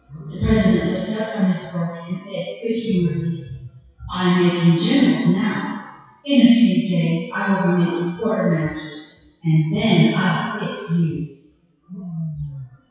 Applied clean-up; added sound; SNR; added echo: classical method WPE with log-MMSE.